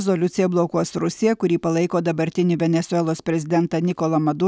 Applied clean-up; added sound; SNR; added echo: none; none; none; none.